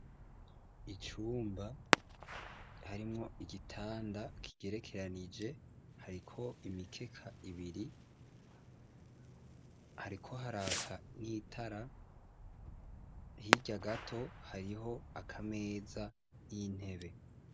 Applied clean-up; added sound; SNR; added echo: none; Fireworks; -1 dB; none.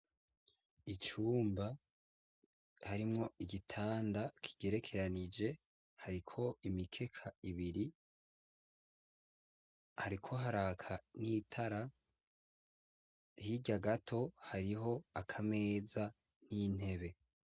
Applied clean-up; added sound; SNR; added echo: none; none; none; none.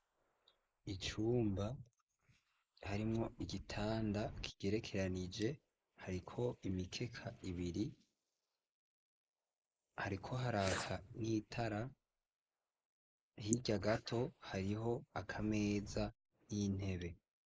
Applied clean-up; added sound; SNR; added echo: neural mask model Resemble Enhance denoiser.